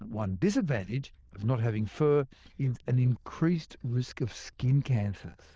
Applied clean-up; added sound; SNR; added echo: neural diffusion model UNIVERSE++.